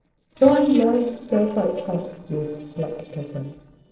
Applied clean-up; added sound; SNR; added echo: neural separator model SepFormer DNS4.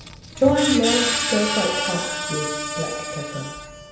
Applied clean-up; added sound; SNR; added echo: none; Screech; 2 dB; reverberation time 1.0 s.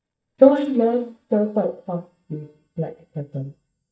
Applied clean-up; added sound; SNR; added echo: neural mask model DeepFilterNet 3.